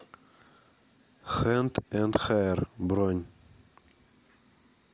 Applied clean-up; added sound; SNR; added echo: none; none; none; none.